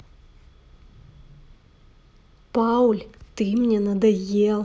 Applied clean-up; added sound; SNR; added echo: none; none; none; none.